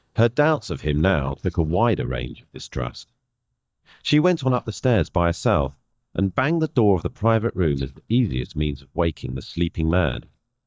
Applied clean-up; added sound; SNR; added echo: neural mask model DeepFilterNet 3.